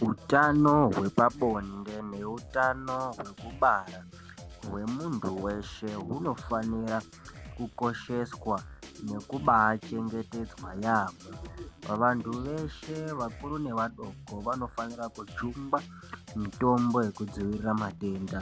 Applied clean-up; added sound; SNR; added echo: none; Drum kit; 16 dB; none.